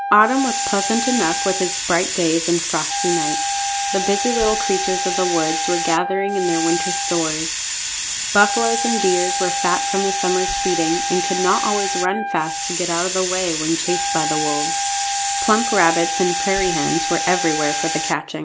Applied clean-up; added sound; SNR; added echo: none; Hiss + Wind instrument, woodwind instrument; 1 dB; none.